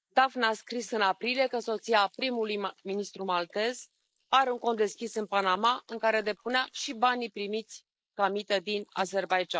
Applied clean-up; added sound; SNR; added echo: neural mask model Resemble Enhance denoiser.